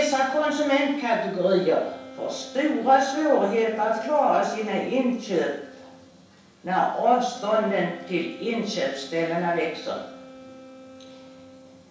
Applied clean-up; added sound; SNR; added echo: none; Wind instrument, woodwind instrument; 20 dB; reverberation time 0.7 s.